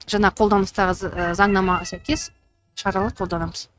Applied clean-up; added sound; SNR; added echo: neural mask model RNNoise.